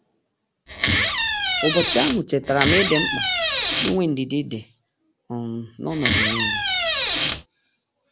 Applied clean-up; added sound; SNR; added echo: none; Door; -4 dB; none.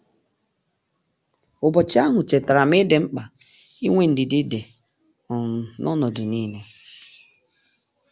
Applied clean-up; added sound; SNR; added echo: none; none; none; none.